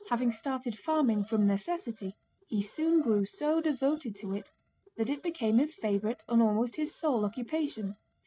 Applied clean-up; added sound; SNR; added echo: neural mask model RNNoise.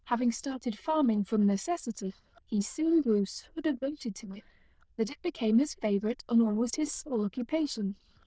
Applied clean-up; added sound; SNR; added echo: neural diffusion model UNIVERSE++.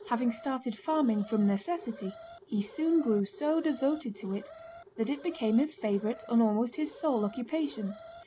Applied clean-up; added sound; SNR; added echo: none; Alarm; 18 dB; none.